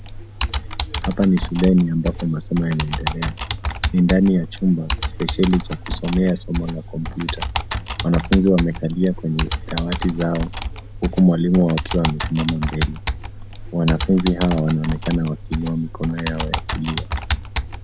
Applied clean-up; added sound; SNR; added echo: none; Computer keyboard; 5 dB; none.